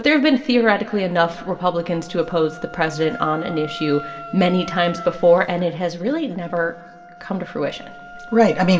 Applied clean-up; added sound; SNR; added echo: none; Wind instrument, woodwind instrument; 17 dB; reverberation time 1.4 s.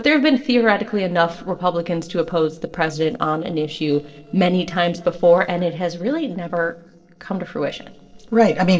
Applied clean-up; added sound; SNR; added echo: neural separator model SepFormer DNS4.